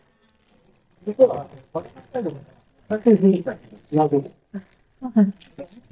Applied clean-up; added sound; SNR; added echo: neural mask model DeepFilterNet 3.